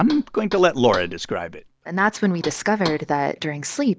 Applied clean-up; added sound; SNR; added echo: none; Knock; 17 dB; none.